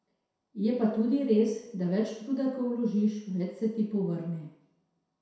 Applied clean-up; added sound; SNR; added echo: none; none; none; reverberation time 0.7 s.